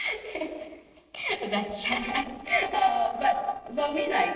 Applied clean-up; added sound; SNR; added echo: neural separator model SepFormer DNS4.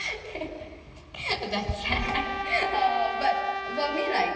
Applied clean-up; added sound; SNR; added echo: none; Trumpet; 8 dB; reverberation time 2.5 s.